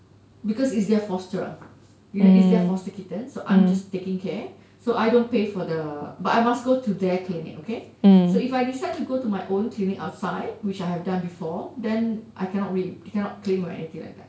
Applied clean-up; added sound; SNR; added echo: none; none; none; none.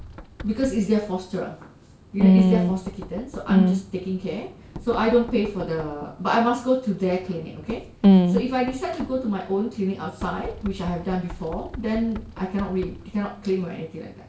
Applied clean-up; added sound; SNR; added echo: none; Knock; 17 dB; none.